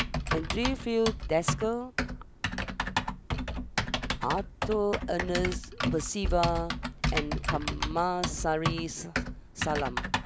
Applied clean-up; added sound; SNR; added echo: none; Typing; 0 dB; none.